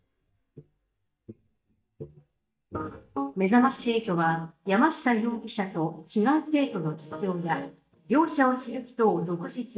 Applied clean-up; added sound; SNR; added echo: neural mask model DeepFilterNet 3.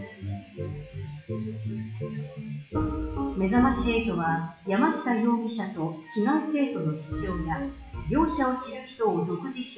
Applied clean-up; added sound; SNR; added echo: classical method WPE with log-MMSE.